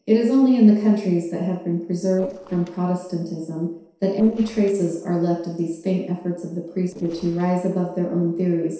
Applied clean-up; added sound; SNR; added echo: neural separator model SepFormer DNS4.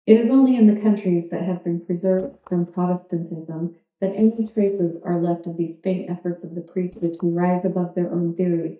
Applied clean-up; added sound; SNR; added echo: neural mask model DeepFilterNet 3.